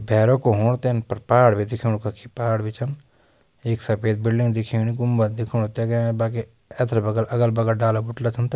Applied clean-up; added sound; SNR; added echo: none; none; none; none.